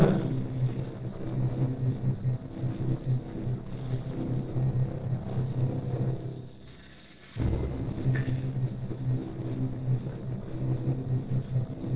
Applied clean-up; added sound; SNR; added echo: neural separator model SepFormer DNS4.